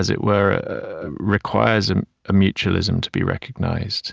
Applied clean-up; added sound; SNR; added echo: none; none; none; none.